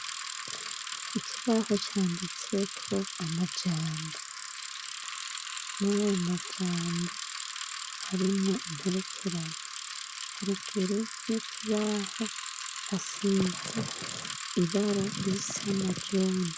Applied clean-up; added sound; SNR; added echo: none; Bicycle; 6 dB; none.